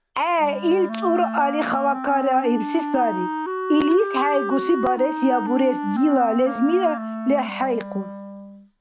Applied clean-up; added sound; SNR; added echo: none; Wind instrument, woodwind instrument; 7 dB; none.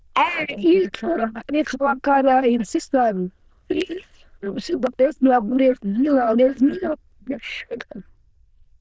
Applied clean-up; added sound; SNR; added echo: neural diffusion model UNIVERSE++.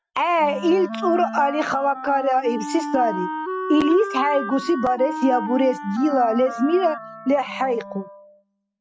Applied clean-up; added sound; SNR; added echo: classical method spectral subtraction.